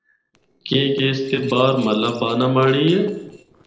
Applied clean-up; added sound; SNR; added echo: neural separator model SepFormer DNS4.